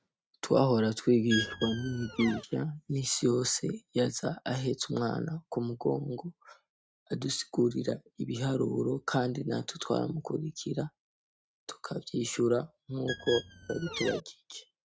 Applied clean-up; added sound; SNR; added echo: neural mask model RNNoise.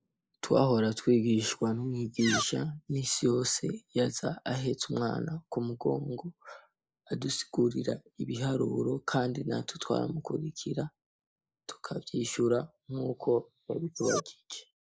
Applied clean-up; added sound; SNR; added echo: neural mask model Resemble Enhance denoiser.